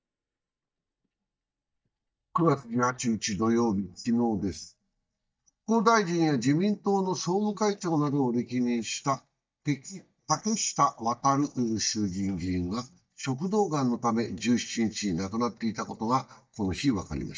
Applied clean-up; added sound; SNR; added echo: neural mask model DeepFilterNet 3.